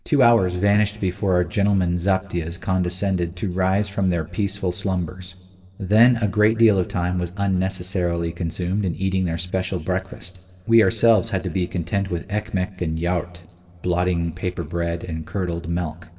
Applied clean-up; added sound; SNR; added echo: none; none; none; reverberation time 2.9 s.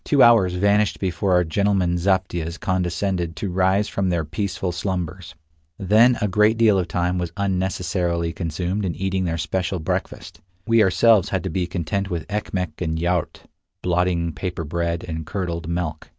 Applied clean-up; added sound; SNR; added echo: none; none; none; none.